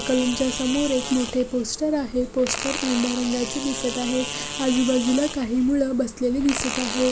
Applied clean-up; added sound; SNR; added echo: none; Fart; 9 dB; none.